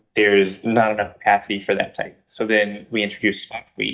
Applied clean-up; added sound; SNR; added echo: neural mask model DeepFilterNet 3.